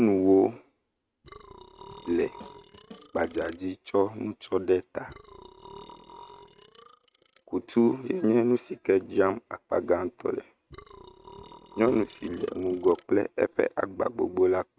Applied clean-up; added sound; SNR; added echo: neural mask model RNNoise.